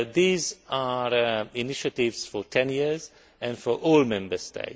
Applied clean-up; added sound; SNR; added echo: none; none; none; none.